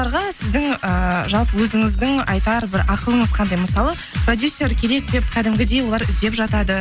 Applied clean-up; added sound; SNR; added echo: none; none; none; none.